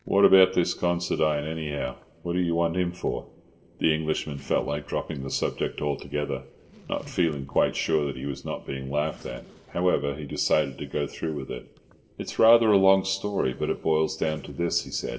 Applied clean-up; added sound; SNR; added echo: neural separator model SepFormer DNS4.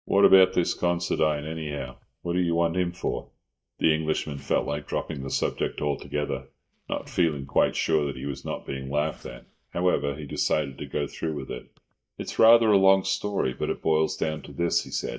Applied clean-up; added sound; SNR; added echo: neural mask model DeepFilterNet 3.